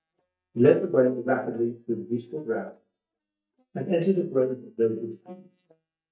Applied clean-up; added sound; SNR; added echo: neural mask model DeepFilterNet 3.